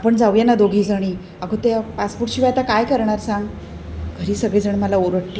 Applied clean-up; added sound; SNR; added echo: none; none; none; none.